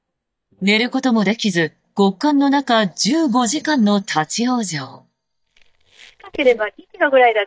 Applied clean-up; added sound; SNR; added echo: neural mask model DeepFilterNet 3.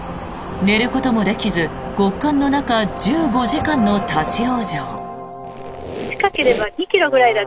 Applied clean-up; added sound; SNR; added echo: none; Brass instrument + Squeak; 13 dB; none.